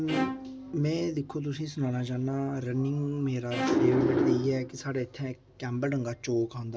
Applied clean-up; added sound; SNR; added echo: none; Bowed string instrument; 11 dB; none.